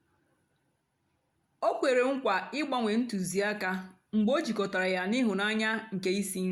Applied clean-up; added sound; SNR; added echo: none; none; none; none.